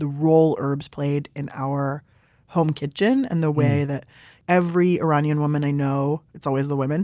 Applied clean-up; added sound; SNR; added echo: none; none; none; none.